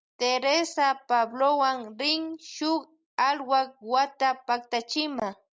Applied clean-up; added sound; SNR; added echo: none; none; none; none.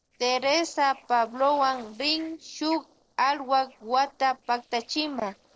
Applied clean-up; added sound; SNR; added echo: neural separator model SepFormer DNS4.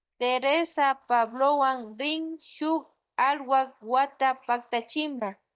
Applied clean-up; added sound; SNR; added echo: neural mask model DeepFilterNet 3.